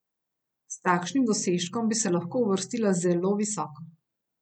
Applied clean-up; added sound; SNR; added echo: none; none; none; none.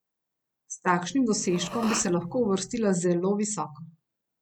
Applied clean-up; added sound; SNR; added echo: none; Respiratory sounds; 12 dB; none.